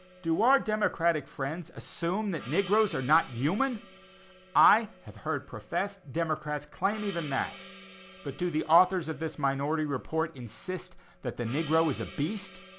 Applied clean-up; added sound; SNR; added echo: none; Gong; 19 dB; none.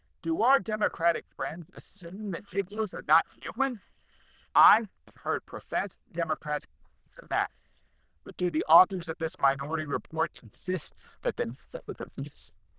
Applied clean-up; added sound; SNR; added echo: neural diffusion model UNIVERSE++.